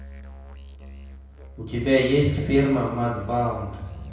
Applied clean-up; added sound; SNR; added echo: none; Musical instrument; 15 dB; reverberation time 0.9 s.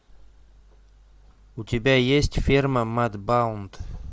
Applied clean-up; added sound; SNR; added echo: none; none; none; none.